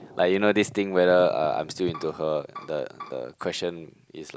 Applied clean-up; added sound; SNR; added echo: none; Bowed string instrument; 18 dB; none.